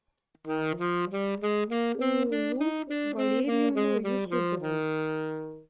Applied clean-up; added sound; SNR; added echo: neural mask model RNNoise.